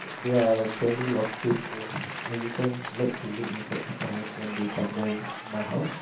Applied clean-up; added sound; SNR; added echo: none; Applause / Cheering; 8 dB; reverberation time 0.4 s.